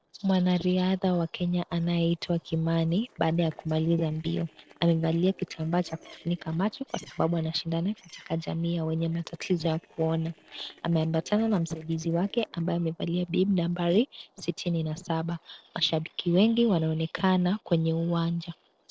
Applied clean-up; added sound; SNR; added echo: neural separator model SepFormer DNS4.